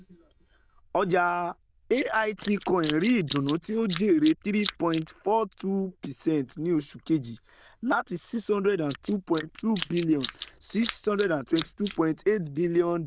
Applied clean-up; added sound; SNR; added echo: neural diffusion model UNIVERSE++.